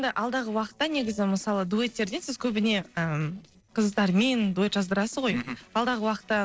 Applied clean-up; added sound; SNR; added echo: neural separator model SepFormer DNS4.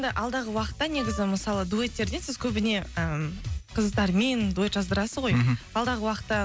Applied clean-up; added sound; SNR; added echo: none; Wind instrument, woodwind instrument; 14 dB; none.